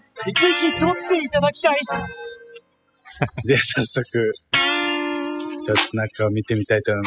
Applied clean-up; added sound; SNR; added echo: classical method spectral subtraction.